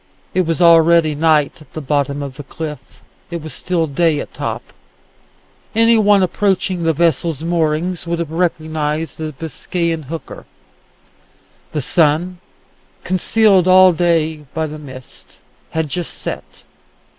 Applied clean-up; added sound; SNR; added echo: none; none; none; none.